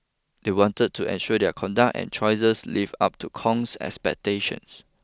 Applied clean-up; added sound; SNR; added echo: none; none; none; none.